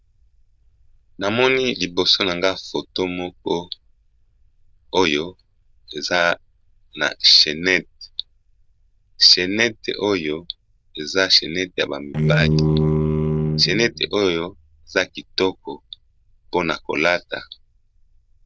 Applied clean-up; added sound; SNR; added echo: neural diffusion model UNIVERSE++.